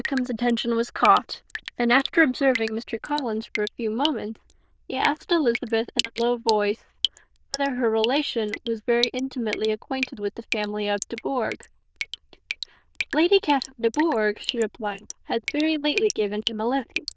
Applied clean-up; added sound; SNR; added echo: neural diffusion model UNIVERSE++.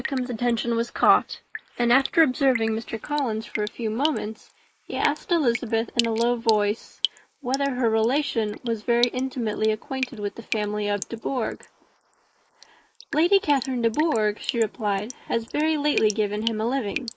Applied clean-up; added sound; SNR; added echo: neural mask model Resemble Enhance denoiser.